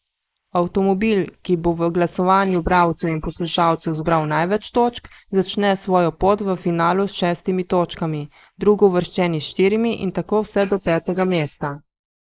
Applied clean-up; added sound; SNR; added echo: neural mask model Resemble Enhance denoiser.